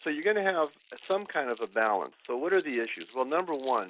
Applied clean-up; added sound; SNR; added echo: none; Crumpling, crinkling; 17 dB; none.